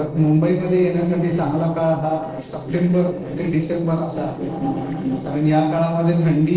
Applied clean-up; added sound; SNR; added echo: neural separator model SepFormer DNS4.